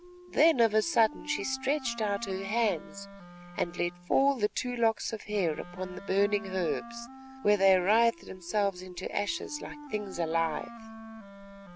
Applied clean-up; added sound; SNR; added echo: none; Wind instrument, woodwind instrument; 16 dB; none.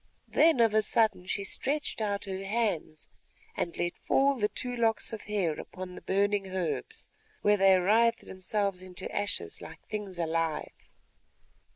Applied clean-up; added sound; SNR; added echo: neural mask model Resemble Enhance denoiser.